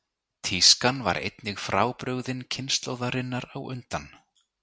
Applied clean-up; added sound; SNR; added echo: none; none; none; none.